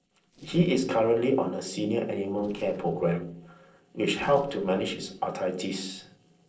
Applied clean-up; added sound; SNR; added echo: neural separator model SepFormer DNS4.